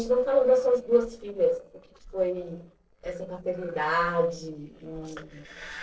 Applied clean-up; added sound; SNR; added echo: neural separator model SepFormer DNS4.